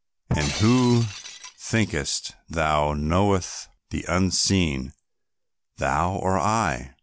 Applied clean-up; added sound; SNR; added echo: none; Shatter; 12 dB; none.